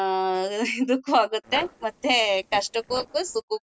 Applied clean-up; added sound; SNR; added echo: neural separator model SepFormer DNS4.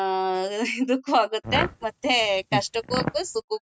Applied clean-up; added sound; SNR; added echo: neural mask model RNNoise.